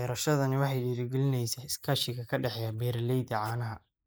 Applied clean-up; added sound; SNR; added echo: neural mask model Resemble Enhance denoiser.